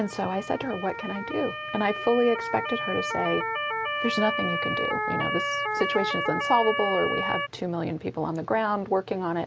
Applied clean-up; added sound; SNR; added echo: none; Motor vehicle (road) / Siren; 3 dB; none.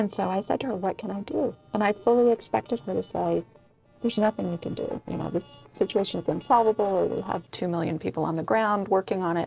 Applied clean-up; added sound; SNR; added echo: neural separator model SepFormer DNS4.